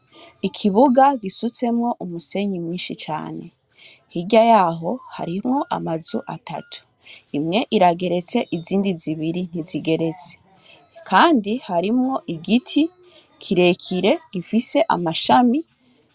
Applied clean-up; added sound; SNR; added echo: none; none; none; none.